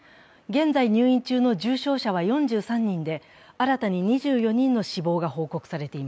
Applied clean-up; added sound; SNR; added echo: none; none; none; none.